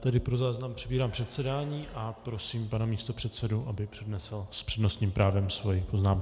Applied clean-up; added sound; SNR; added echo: none; none; none; none.